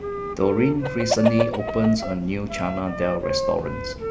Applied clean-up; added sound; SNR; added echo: none; Chicken, rooster + Wind instrument, woodwind instrument; 4 dB; none.